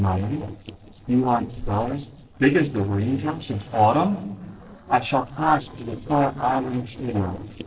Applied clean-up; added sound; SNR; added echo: neural separator model SepFormer DNS4.